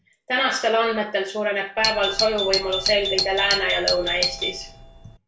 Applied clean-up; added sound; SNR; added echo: none; Doorbell; 3 dB; reverberation time 0.3 s.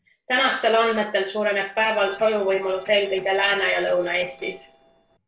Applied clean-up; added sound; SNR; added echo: neural separator model SepFormer DNS4.